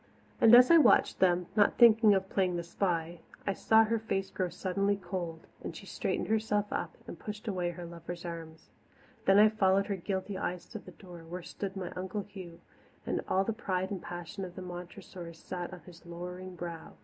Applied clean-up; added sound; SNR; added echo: none; none; none; none.